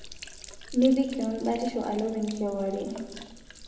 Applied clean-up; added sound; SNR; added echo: none; Sink (filling or washing); 16 dB; reverberation time 1.0 s.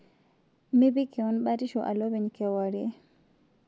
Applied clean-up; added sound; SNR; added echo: none; none; none; none.